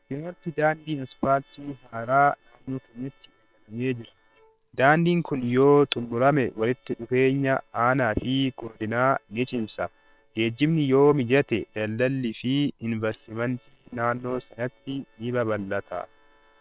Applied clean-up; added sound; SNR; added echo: neural separator model SepFormer WHAM!.